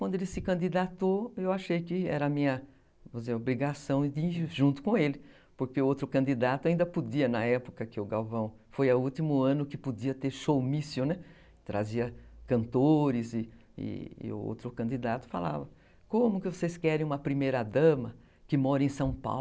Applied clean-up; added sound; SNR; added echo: none; none; none; none.